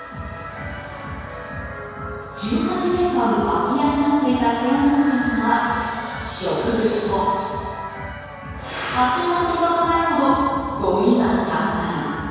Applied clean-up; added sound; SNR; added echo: none; Piano; 19 dB; reverberation time 2.2 s.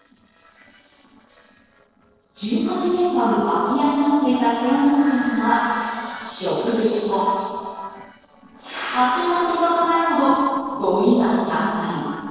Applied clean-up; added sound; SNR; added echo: neural separator model SepFormer DNS4.